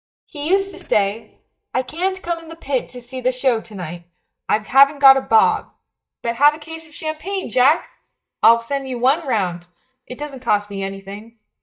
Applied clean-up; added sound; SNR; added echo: neural mask model DeepFilterNet 3.